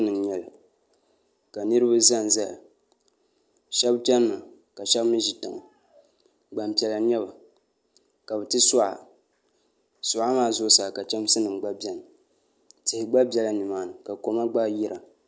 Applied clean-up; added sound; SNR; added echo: none; none; none; none.